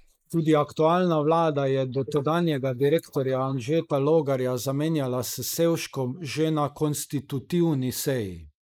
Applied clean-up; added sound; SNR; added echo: neural mask model Resemble Enhance denoiser.